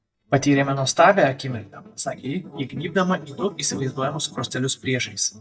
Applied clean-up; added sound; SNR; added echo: neural mask model DeepFilterNet 3.